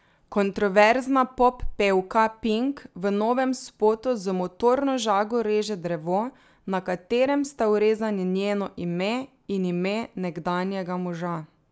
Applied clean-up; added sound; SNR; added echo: none; none; none; none.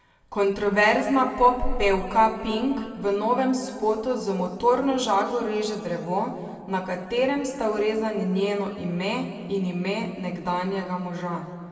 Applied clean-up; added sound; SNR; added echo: none; none; none; reverberation time 1.9 s.